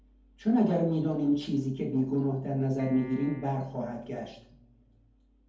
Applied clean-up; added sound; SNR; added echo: none; Piano; 20 dB; reverberation time 0.6 s.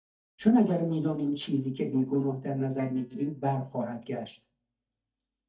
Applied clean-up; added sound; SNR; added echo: neural mask model DeepFilterNet 3.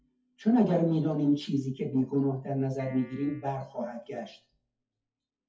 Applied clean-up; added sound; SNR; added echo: classical method WPE with log-MMSE.